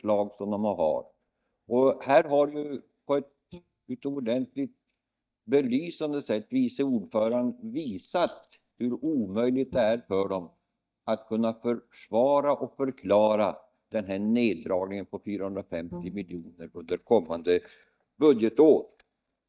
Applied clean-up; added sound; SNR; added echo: neural mask model DeepFilterNet 3.